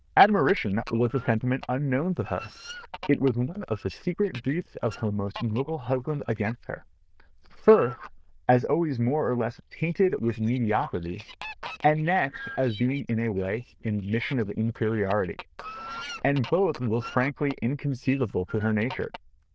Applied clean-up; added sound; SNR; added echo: neural diffusion model UNIVERSE++.